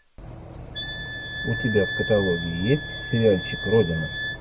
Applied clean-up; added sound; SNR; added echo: none; Wind instrument, woodwind instrument; 8 dB; none.